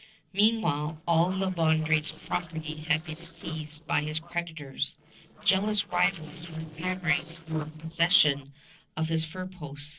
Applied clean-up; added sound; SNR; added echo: neural separator model SepFormer DNS4.